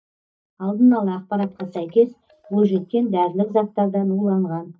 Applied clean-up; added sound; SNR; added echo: neural mask model DeepFilterNet 3.